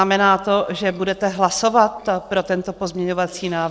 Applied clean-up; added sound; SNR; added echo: neural separator model SepFormer DNS4.